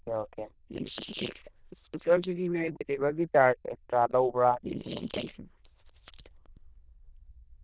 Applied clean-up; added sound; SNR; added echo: neural diffusion model UNIVERSE++.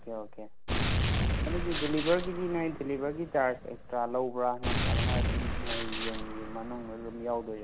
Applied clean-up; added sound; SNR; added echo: none; Gunshot, gunfire; -1 dB; none.